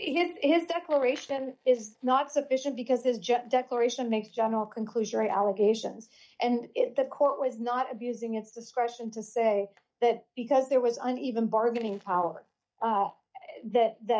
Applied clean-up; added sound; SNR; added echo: neural mask model DeepFilterNet 3.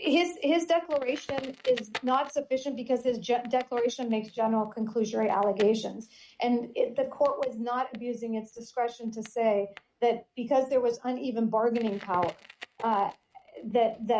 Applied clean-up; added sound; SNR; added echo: neural mask model RNNoise.